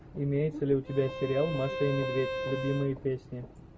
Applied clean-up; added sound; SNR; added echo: none; Bowed string instrument; 7 dB; none.